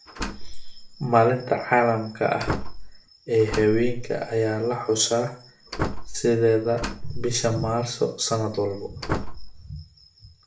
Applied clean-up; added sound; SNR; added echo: none; Slam; 7 dB; reverberation time 0.4 s.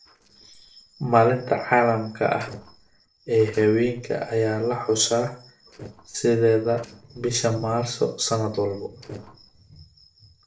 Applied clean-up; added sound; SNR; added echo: neural separator model SepFormer DNS4.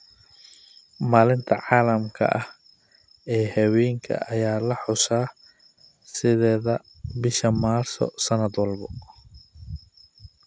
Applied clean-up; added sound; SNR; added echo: none; none; none; none.